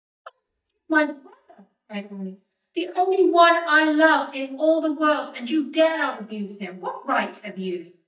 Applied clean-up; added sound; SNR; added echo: neural mask model DeepFilterNet 3.